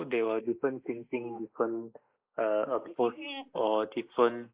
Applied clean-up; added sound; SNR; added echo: neural mask model Resemble Enhance denoiser.